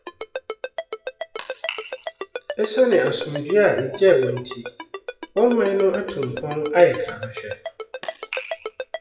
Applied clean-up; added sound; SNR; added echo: classical method WPE with log-MMSE.